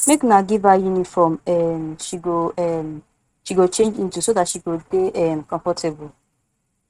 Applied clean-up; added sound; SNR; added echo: neural mask model RNNoise.